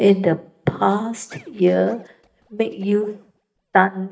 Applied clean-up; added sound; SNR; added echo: neural mask model DeepFilterNet 3.